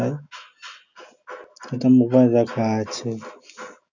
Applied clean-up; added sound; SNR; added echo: none; none; none; none.